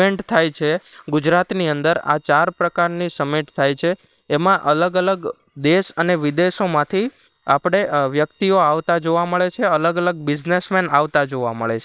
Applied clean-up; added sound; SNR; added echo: neural separator model SepFormer WHAM!.